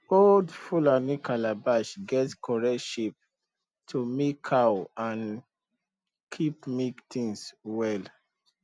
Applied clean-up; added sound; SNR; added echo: none; none; none; none.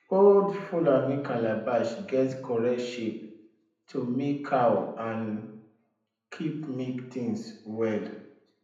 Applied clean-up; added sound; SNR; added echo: none; none; none; reverberation time 0.7 s.